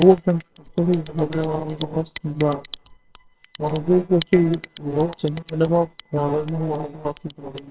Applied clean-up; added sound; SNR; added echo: neural separator model SepFormer WHAMR!.